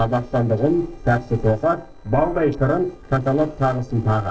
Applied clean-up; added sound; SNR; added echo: neural separator model SepFormer DNS4.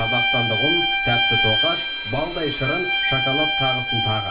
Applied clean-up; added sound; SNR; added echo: none; Bowed string instrument; -5 dB; reverberation time 0.3 s.